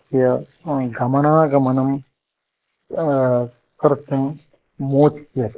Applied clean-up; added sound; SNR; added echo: neural mask model Resemble Enhance denoiser.